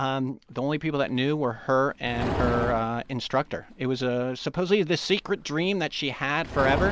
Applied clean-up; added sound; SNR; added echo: none; Livestock, farm animals, working animals; 9 dB; none.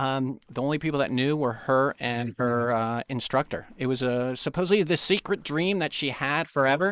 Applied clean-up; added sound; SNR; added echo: neural mask model Resemble Enhance denoiser.